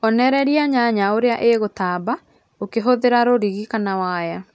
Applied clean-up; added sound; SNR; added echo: none; none; none; none.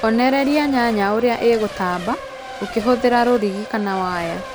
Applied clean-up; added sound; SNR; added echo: none; Race car, auto racing / Accelerating, revving, vroom / Mechanisms; 12 dB; none.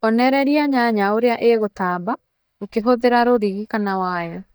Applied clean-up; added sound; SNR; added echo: neural mask model DeepFilterNet 3.